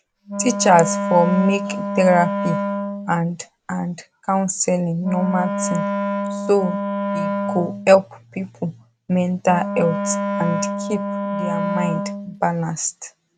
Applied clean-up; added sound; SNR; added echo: none; Wind instrument, woodwind instrument; 3 dB; none.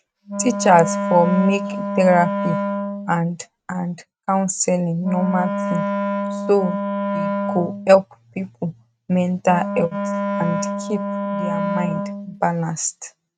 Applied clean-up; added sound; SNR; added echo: neural mask model RNNoise.